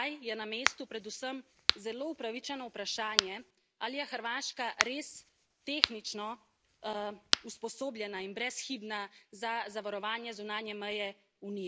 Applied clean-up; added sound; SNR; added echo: none; Crack; -2 dB; none.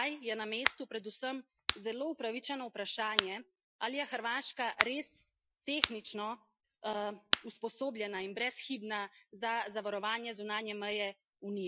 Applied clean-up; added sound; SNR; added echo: classical method Wiener filter.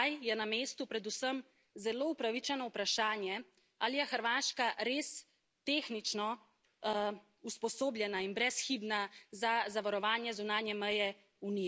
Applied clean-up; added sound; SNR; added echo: none; none; none; none.